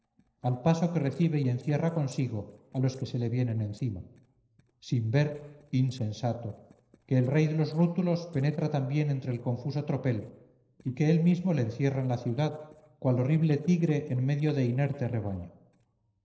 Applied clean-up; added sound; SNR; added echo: neural separator model SepFormer DNS4.